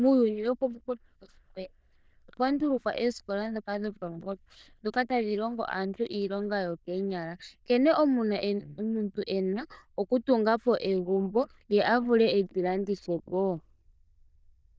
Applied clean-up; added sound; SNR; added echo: neural diffusion model UNIVERSE++.